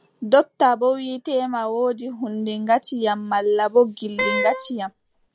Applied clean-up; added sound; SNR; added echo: none; Wind instrument, woodwind instrument; 5 dB; none.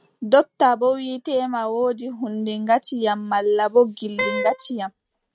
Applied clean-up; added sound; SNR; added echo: neural mask model RNNoise.